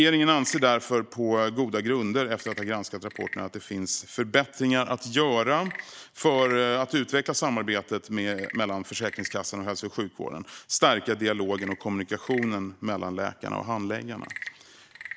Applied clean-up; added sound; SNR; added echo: neural mask model DeepFilterNet 3.